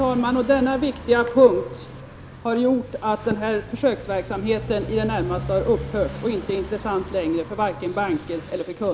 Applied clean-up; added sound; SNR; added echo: none; Motorcycle; 13 dB; none.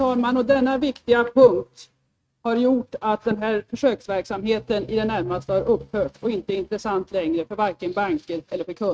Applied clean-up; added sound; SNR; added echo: neural mask model RNNoise.